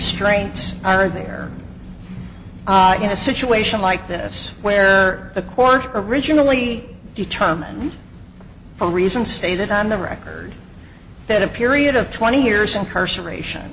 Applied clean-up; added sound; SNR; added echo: none; none; none; none.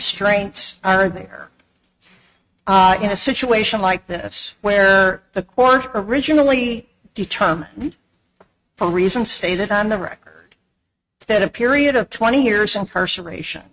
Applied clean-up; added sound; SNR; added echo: neural mask model RNNoise.